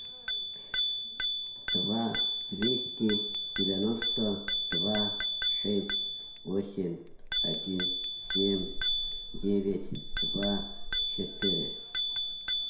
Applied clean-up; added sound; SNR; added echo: none; Bicycle bell; -3 dB; reverberation time 0.6 s.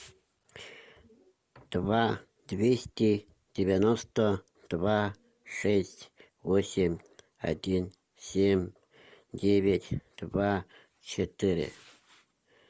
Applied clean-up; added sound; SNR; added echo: none; none; none; none.